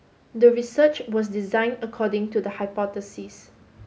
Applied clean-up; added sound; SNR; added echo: none; none; none; none.